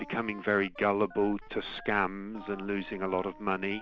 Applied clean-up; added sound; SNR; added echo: none; Telephone + Wind instrument, woodwind instrument; 19 dB; none.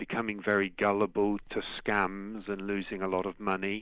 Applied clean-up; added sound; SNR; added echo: none; none; none; none.